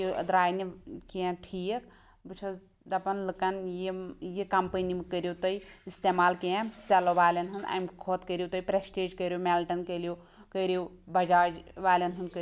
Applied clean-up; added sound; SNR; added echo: none; none; none; none.